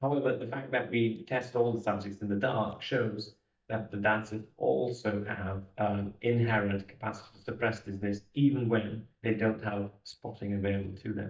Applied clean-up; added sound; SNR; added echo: neural mask model DeepFilterNet 3.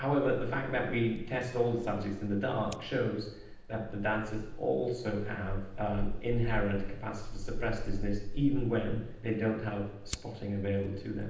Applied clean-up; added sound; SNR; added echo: none; Fire; 5 dB; reverberation time 0.9 s.